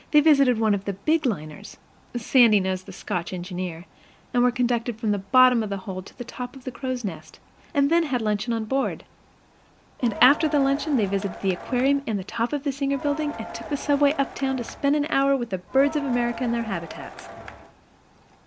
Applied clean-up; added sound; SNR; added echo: none; Crowd; 13 dB; none.